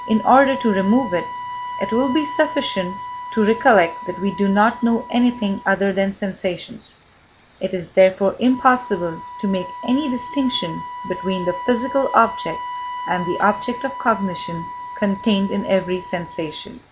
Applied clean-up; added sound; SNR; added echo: none; Wind instrument, woodwind instrument; 11 dB; none.